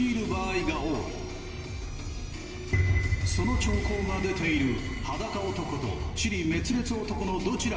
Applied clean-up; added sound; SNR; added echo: none; none; none; reverberation time 2.5 s.